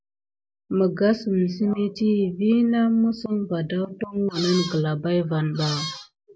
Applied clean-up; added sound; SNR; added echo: none; Squeak; 10 dB; none.